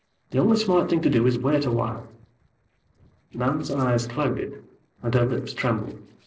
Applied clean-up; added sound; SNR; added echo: neural separator model SepFormer DNS4.